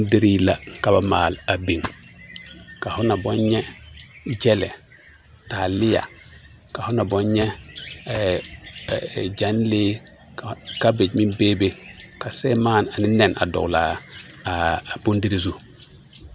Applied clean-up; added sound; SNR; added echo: none; none; none; none.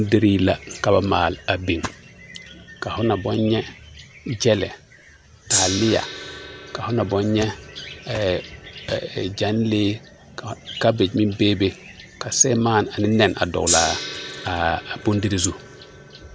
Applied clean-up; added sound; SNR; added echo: none; Gong; 11 dB; none.